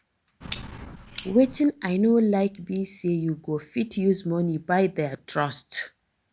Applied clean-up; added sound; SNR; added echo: none; Clock; 14 dB; none.